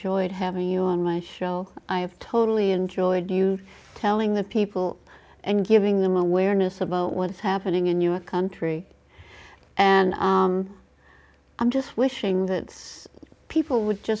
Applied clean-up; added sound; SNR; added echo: none; none; none; none.